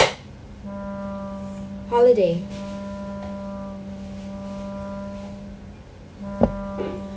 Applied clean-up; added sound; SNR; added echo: none; Wind instrument, woodwind instrument; 8 dB; none.